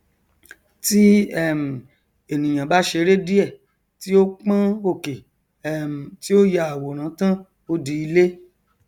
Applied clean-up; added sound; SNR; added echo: none; none; none; none.